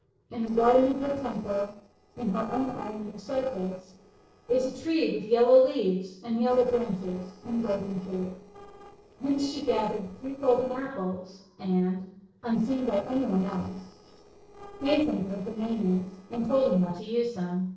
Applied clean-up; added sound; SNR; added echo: neural separator model SepFormer DNS4.